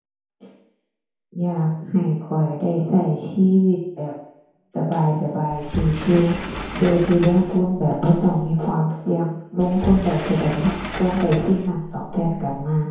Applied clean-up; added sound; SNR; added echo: none; Sliding door; 10 dB; reverberation time 0.9 s.